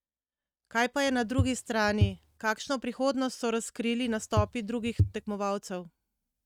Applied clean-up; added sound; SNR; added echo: neural mask model RNNoise.